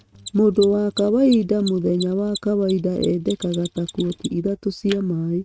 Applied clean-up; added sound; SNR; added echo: neural mask model RNNoise.